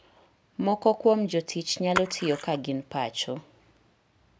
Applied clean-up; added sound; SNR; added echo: none; Splash, splatter; 8 dB; none.